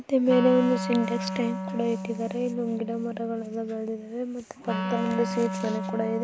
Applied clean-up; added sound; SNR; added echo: none; Wind instrument, woodwind instrument; 6 dB; none.